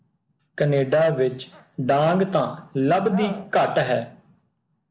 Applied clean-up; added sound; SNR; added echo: none; none; none; none.